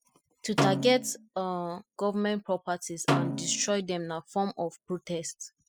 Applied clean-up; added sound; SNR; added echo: classical method spectral subtraction.